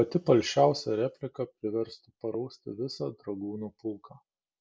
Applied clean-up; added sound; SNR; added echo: none; none; none; none.